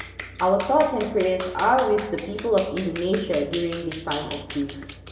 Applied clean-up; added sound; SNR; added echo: none; Clapping; 13 dB; reverberation time 1.6 s.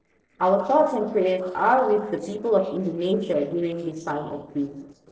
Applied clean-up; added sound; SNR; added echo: neural separator model SepFormer DNS4.